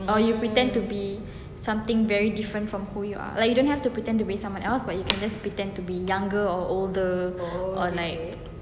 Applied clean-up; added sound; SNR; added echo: none; none; none; none.